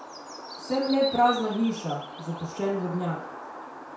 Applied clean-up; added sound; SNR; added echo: none; Bird; 11 dB; reverberation time 0.6 s.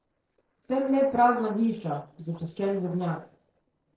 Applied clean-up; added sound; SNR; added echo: neural separator model SepFormer DNS4.